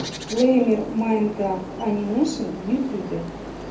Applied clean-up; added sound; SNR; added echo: none; Bird; 12 dB; reverberation time 0.4 s.